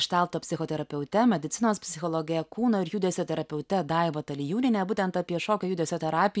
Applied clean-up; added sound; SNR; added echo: none; none; none; none.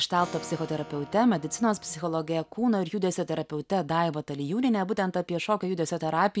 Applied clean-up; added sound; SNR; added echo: none; Acoustic guitar / Strum; 18 dB; none.